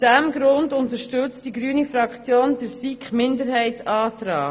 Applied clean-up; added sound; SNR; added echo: none; none; none; none.